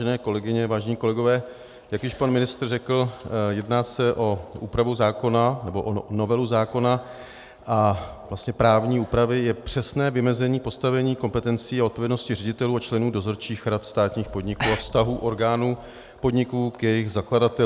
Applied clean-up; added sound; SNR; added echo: none; Breathing; 8 dB; none.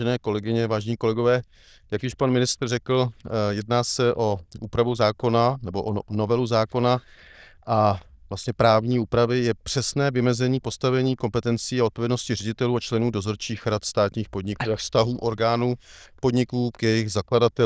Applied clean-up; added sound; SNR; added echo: neural diffusion model UNIVERSE++.